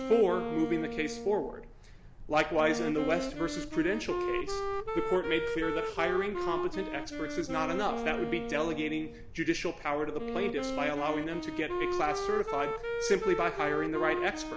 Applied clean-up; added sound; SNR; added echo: none; Wind instrument, woodwind instrument; 4 dB; none.